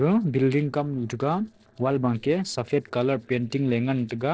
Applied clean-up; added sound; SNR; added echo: neural separator model SepFormer DNS4.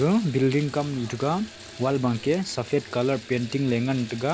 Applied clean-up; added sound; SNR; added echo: none; Bathtub (filling or washing) / Water tap, faucet; 18 dB; none.